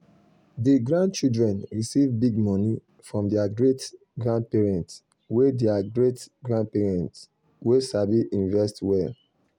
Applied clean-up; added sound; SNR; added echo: none; none; none; none.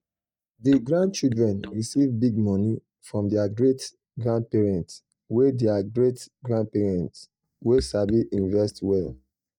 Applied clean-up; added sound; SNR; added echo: neural mask model DeepFilterNet 3.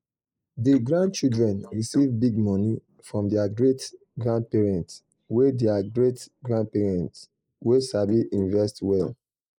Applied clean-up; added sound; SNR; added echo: neural mask model Resemble Enhance denoiser.